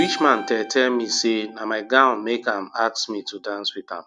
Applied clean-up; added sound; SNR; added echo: none; Keyboard (musical); 16 dB; none.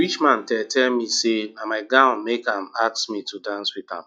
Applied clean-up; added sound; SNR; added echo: classical method log-MMSE.